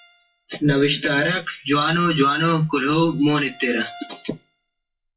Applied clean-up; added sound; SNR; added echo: classical method WPE with log-MMSE.